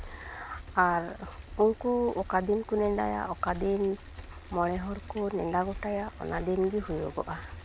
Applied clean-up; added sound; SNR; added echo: none; Bicycle; 14 dB; none.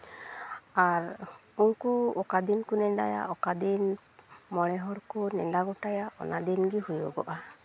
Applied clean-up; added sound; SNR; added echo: none; none; none; none.